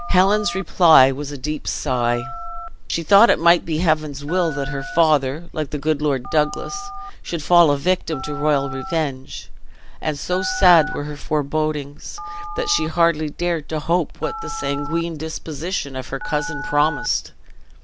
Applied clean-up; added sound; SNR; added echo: none; Telephone; 10 dB; none.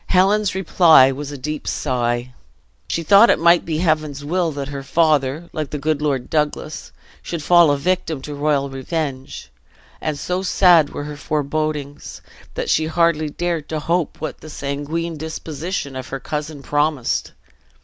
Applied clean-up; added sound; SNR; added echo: none; none; none; none.